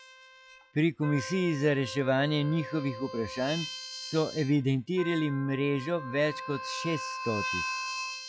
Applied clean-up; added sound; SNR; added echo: classical method log-MMSE.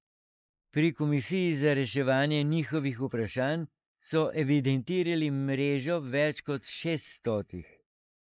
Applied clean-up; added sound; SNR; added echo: neural mask model Resemble Enhance denoiser.